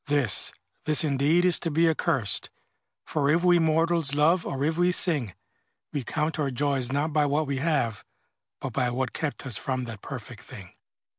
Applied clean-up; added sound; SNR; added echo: none; none; none; none.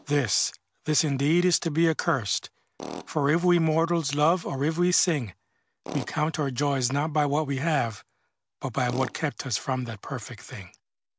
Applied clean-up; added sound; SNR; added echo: none; Tools; 19 dB; none.